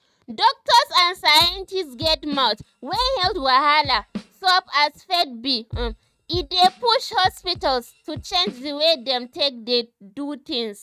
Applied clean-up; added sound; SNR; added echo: neural mask model RNNoise.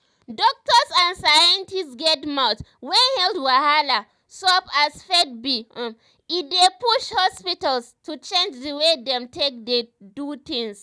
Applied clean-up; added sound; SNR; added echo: none; none; none; none.